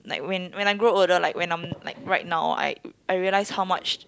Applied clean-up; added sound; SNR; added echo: none; none; none; none.